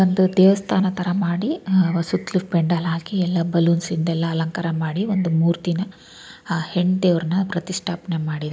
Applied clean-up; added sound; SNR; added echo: none; none; none; none.